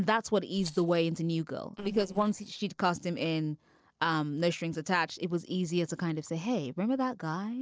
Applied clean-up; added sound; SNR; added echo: neural separator model SepFormer DNS4.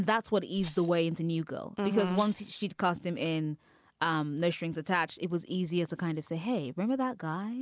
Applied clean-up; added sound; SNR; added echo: none; Rattle; 14 dB; none.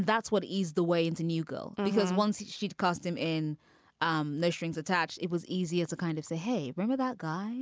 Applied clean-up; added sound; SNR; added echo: none; none; none; none.